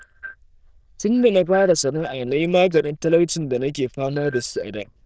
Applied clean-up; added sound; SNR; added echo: neural diffusion model UNIVERSE++.